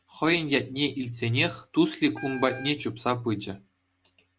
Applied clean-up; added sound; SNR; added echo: none; Wind instrument, woodwind instrument; 15 dB; none.